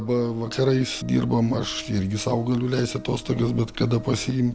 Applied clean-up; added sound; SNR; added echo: none; Organ; 19 dB; none.